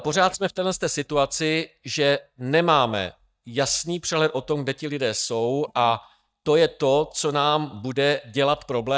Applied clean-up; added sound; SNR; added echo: neural mask model DeepFilterNet 3.